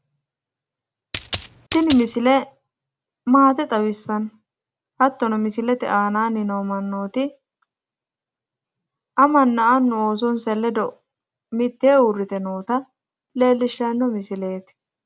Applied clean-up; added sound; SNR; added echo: none; Coin (dropping); 11 dB; none.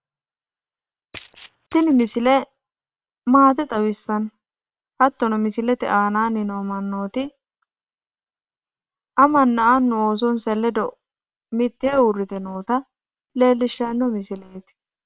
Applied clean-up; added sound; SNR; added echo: neural separator model SepFormer WHAM!.